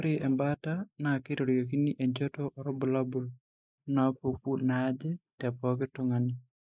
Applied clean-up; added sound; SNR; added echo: neural mask model Resemble Enhance denoiser.